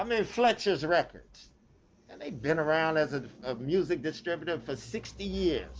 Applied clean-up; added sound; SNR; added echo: none; none; none; none.